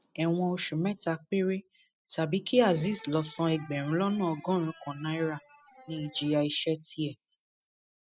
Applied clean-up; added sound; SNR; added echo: classical method spectral subtraction.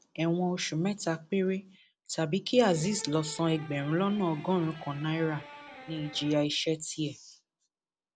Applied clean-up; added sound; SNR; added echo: none; Electric guitar; 16 dB; none.